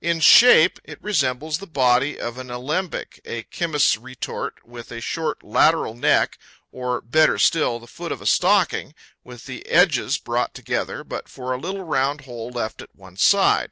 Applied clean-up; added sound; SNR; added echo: none; none; none; none.